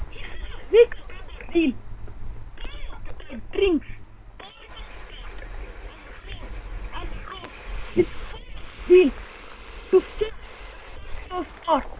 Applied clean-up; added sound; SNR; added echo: neural separator model SepFormer WHAM!.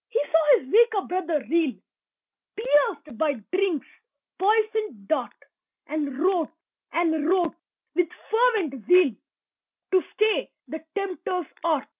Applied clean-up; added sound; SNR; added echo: none; none; none; none.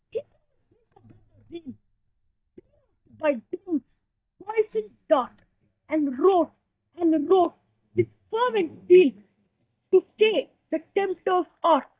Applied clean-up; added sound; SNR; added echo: neural mask model DeepFilterNet 3.